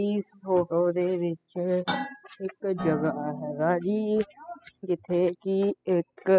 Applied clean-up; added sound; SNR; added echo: classical method spectral subtraction.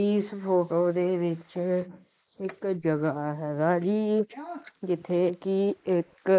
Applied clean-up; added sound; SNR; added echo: neural mask model Resemble Enhance denoiser.